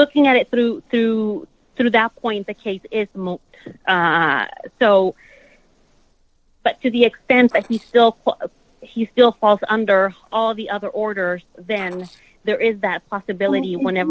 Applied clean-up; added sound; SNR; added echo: neural separator model SepFormer DNS4.